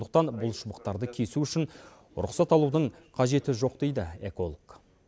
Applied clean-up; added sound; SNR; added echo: none; none; none; none.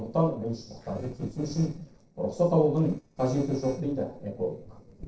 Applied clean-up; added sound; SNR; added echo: neural separator model SepFormer DNS4.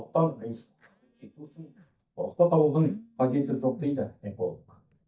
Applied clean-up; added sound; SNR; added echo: neural mask model DeepFilterNet 3.